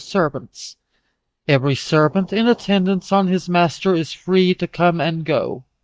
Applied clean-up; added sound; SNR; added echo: neural mask model DeepFilterNet 3.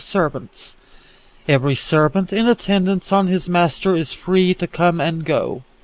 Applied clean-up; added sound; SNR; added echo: none; none; none; none.